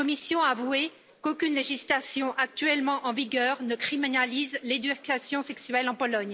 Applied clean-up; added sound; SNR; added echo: none; none; none; none.